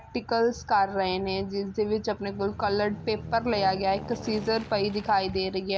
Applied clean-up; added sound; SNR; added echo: none; Aircraft; 15 dB; none.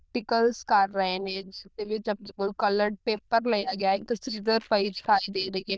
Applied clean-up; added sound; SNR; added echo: neural diffusion model UNIVERSE++.